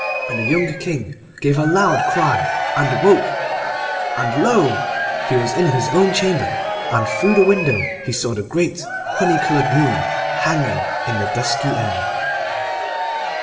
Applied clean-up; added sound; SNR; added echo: none; Crowd / Cheering; 2 dB; reverberation time 2.9 s.